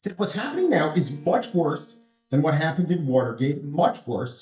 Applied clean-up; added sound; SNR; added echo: neural mask model DeepFilterNet 3.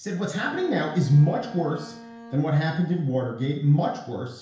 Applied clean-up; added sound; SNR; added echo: none; Bowed string instrument; 20 dB; reverberation time 0.5 s.